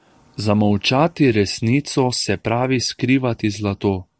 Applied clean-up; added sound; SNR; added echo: none; none; none; none.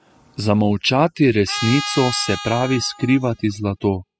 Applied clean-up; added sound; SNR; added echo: classical method spectral subtraction.